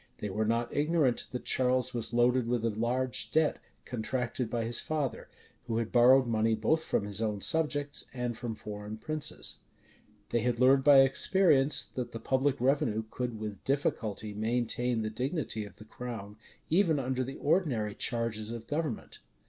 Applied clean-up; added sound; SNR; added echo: none; none; none; none.